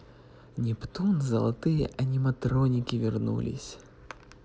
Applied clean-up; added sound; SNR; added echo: none; none; none; none.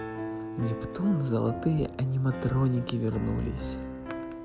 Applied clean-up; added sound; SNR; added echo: none; Piano; 8 dB; none.